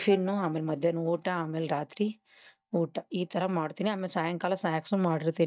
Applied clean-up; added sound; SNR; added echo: neural mask model DeepFilterNet 3.